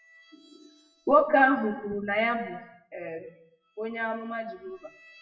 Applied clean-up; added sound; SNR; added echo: classical method WPE with log-MMSE.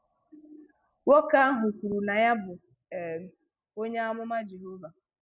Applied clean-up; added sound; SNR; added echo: none; none; none; none.